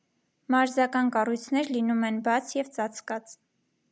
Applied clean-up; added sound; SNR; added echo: none; none; none; none.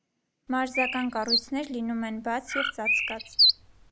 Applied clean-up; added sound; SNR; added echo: none; Bird; -3 dB; none.